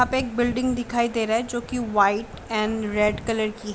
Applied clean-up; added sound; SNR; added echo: none; none; none; none.